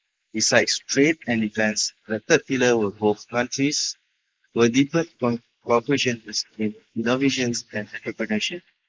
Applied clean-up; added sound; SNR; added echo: neural mask model Resemble Enhance denoiser.